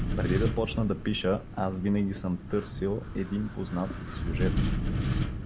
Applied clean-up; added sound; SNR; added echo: none; Wind; 1 dB; none.